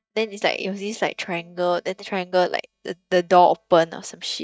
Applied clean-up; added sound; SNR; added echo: neural mask model DeepFilterNet 3.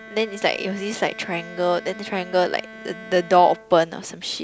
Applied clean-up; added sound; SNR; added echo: none; Bowed string instrument; 18 dB; none.